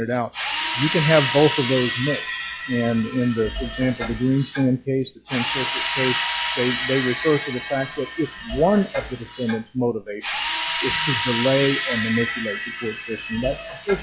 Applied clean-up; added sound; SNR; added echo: classical method log-MMSE.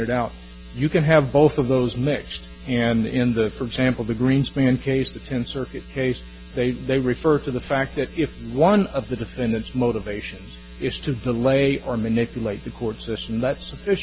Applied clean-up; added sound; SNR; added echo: none; none; none; none.